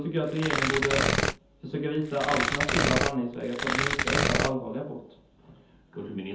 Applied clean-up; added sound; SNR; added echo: none; Tearing; -4 dB; reverberation time 0.5 s.